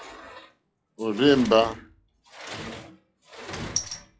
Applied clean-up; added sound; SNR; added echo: classical method log-MMSE.